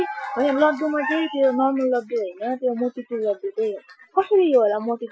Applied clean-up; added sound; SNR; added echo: classical method Wiener filter.